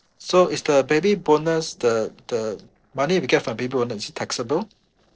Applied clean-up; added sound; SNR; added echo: neural separator model SepFormer DNS4.